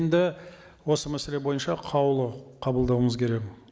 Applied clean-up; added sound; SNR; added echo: none; none; none; none.